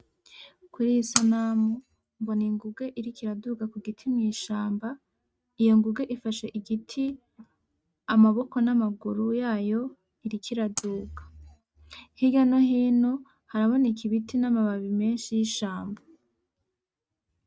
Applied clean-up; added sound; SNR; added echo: neural mask model RNNoise.